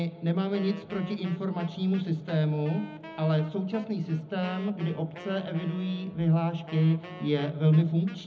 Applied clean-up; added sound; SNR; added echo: none; Wind instrument, woodwind instrument; 19 dB; reverberation time 0.4 s.